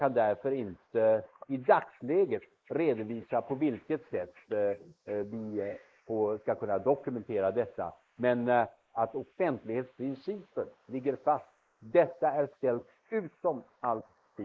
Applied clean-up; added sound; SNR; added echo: neural mask model Resemble Enhance denoiser.